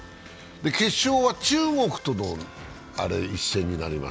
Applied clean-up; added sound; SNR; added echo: none; none; none; none.